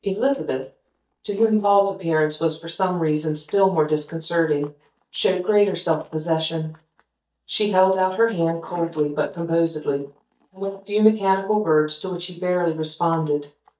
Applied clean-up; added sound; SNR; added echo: neural mask model DeepFilterNet 3.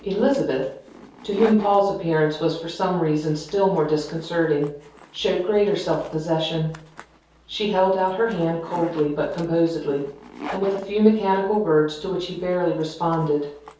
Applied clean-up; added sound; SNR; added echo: none; Zipper (clothing); 20 dB; reverberation time 0.6 s.